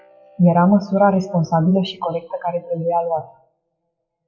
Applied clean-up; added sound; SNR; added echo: classical method WPE with log-MMSE.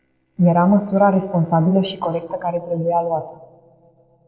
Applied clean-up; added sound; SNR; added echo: neural separator model SepFormer DNS4.